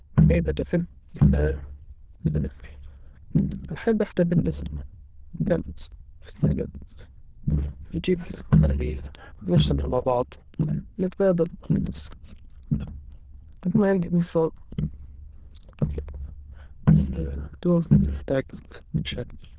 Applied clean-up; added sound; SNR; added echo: neural diffusion model UNIVERSE++.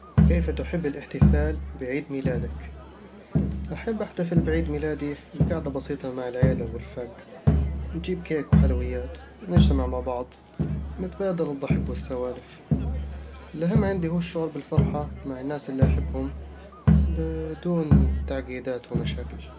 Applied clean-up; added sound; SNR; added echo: none; Crowd; -4 dB; none.